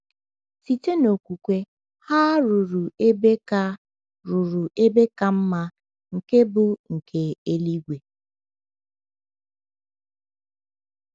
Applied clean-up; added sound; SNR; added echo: none; none; none; none.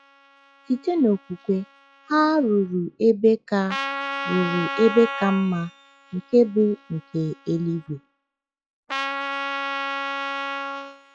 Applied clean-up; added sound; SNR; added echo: classical method log-MMSE.